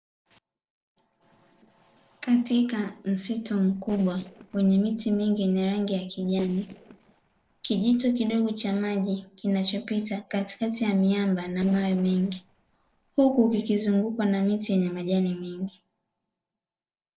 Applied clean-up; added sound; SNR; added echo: neural separator model SepFormer DNS4.